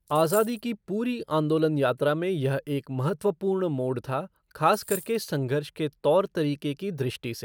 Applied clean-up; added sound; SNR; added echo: none; Coin (dropping); 15 dB; none.